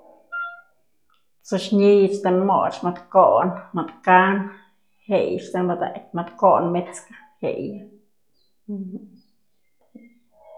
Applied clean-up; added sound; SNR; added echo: classical method log-MMSE.